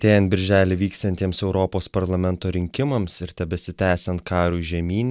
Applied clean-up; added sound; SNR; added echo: none; none; none; none.